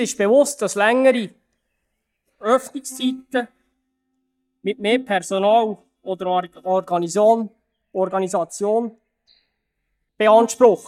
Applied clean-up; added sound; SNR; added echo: neural mask model DeepFilterNet 3.